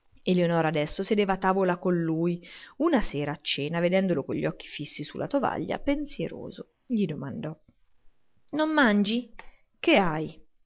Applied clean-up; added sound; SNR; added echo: none; none; none; none.